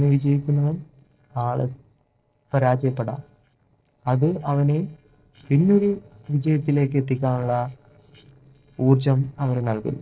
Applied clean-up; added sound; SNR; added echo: neural separator model SepFormer DNS4.